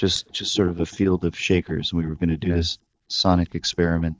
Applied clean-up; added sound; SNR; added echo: neural mask model DeepFilterNet 3.